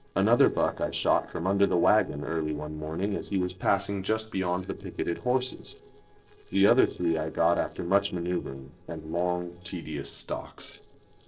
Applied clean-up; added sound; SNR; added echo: neural separator model SepFormer DNS4.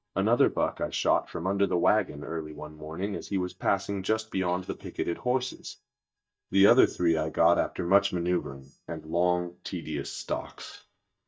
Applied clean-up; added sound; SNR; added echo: neural mask model DeepFilterNet 3.